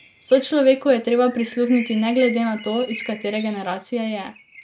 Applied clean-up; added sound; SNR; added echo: neural mask model RNNoise.